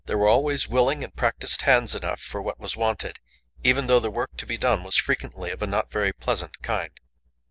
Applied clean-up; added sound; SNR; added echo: none; none; none; none.